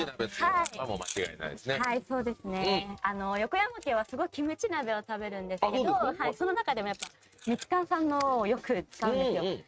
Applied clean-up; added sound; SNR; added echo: neural mask model RNNoise.